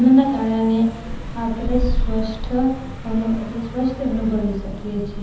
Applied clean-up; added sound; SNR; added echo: none; Car passing by; 6 dB; reverberation time 0.9 s.